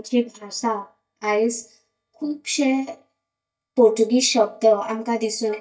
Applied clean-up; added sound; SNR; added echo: neural mask model DeepFilterNet 3.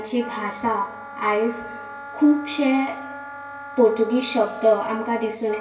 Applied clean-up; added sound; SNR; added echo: none; Wind instrument, woodwind instrument; 14 dB; reverberation time 0.2 s.